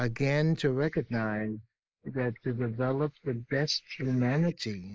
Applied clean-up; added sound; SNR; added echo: neural mask model Resemble Enhance denoiser.